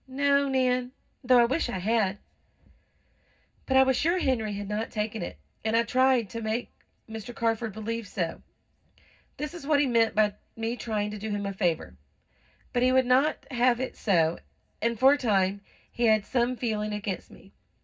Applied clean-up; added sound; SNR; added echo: none; none; none; reverberation time 0.4 s.